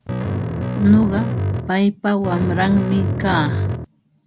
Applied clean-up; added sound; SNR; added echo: none; Bass guitar; 2 dB; none.